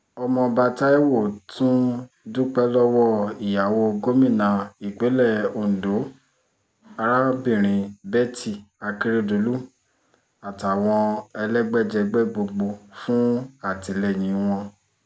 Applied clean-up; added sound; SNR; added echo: none; none; none; none.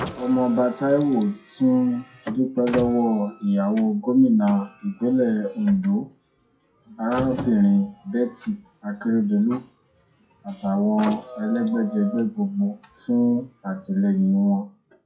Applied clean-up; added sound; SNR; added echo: classical method WPE with log-MMSE.